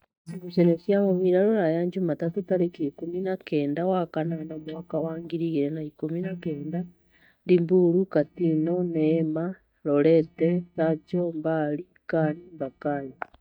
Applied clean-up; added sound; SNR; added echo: neural mask model DeepFilterNet 3.